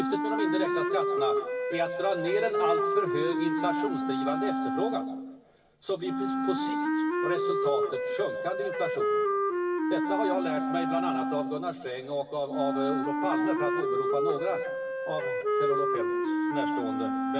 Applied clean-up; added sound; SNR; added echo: none; Wind instrument, woodwind instrument; -4 dB; reverberation time 1.4 s.